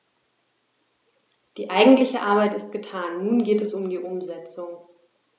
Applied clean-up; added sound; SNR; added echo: none; none; none; none.